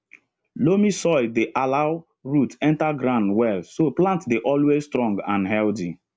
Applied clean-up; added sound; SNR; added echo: none; none; none; none.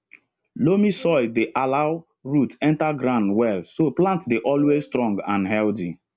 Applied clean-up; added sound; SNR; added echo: none; Wind instrument, woodwind instrument; 18 dB; none.